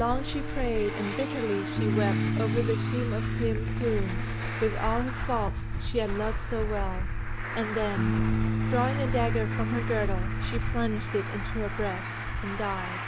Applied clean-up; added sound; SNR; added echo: none; Bass guitar + Traffic noise, roadway noise; -3 dB; none.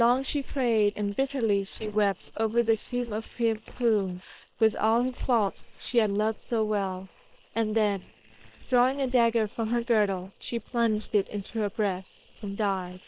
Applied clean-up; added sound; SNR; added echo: neural separator model SepFormer WHAM!.